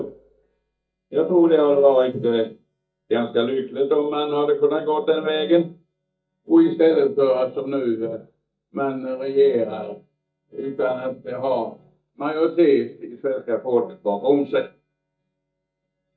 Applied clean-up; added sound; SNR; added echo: neural mask model DeepFilterNet 3.